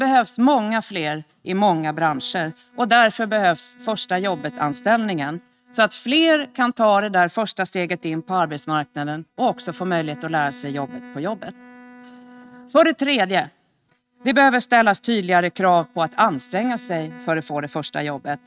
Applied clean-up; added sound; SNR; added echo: neural mask model RNNoise.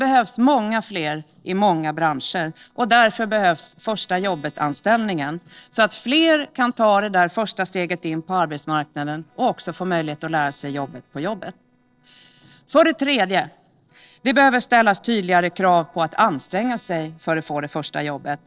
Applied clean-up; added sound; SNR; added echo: neural separator model SepFormer DNS4.